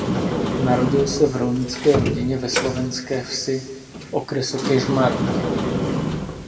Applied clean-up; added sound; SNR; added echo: none; Sliding door; 2 dB; reverberation time 1.8 s.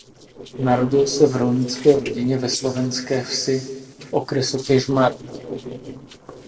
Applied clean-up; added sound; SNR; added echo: neural separator model SepFormer DNS4.